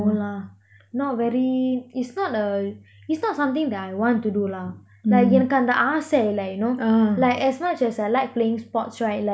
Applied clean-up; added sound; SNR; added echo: none; none; none; none.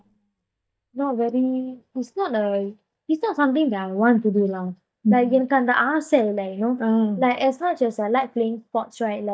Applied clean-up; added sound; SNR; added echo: neural mask model DeepFilterNet 3.